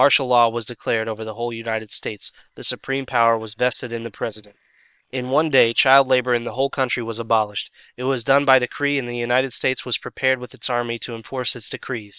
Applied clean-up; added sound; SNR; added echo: neural separator model SepFormer WHAM!.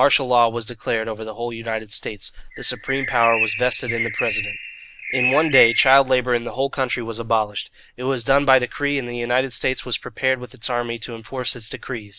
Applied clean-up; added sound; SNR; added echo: none; Bird; 3 dB; none.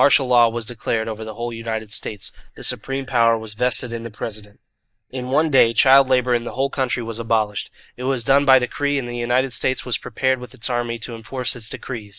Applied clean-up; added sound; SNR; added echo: neural mask model DeepFilterNet 3.